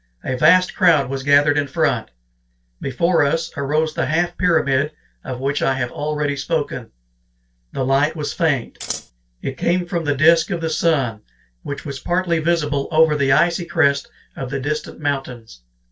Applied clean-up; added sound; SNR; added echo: neural separator model SepFormer DNS4.